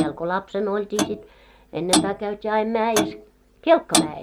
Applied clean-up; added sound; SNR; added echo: none; Clock; 2 dB; none.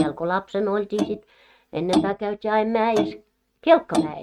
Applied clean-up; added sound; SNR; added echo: neural mask model RNNoise.